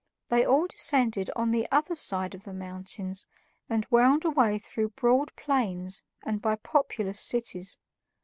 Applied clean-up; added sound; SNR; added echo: none; none; none; none.